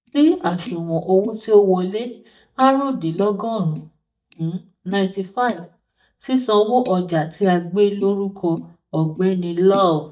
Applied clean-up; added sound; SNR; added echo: neural mask model DeepFilterNet 3.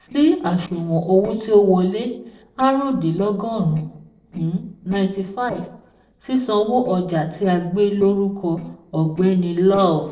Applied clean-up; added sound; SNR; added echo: neural separator model SepFormer DNS4.